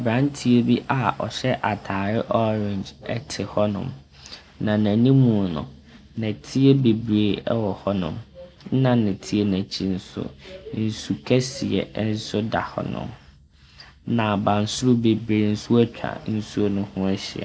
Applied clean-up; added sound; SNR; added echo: none; none; none; none.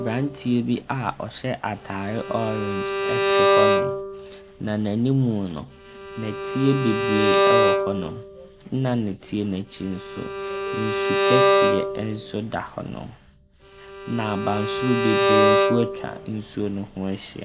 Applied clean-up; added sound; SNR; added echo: none; Bowed string instrument; -2 dB; none.